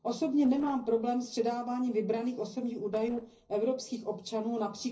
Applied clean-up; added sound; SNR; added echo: neural separator model SepFormer DNS4.